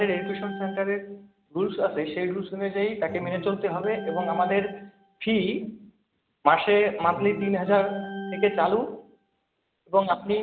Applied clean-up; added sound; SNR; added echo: none; Organ; 13 dB; none.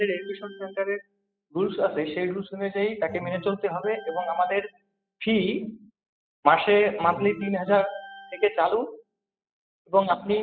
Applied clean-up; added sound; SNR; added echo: classical method spectral subtraction.